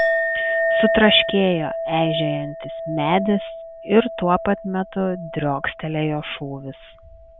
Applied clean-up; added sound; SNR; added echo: none; Chink, clink; 4 dB; none.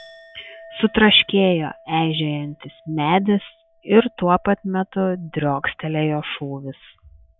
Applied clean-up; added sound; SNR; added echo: classical method log-MMSE.